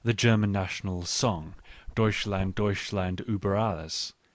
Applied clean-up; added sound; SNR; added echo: neural mask model Resemble Enhance denoiser.